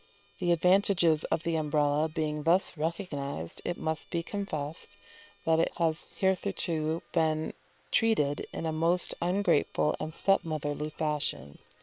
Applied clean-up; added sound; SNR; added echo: neural separator model SepFormer WHAM!.